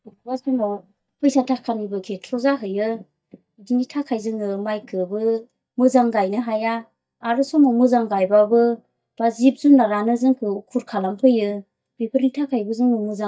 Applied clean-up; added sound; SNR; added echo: neural mask model DeepFilterNet 3.